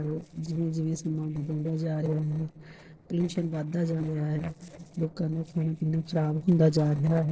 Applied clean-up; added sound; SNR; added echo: neural separator model SepFormer DNS4.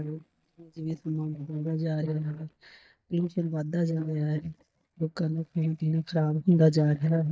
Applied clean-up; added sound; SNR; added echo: neural mask model DeepFilterNet 3.